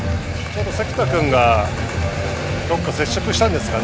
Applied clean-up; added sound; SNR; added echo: none; none; none; none.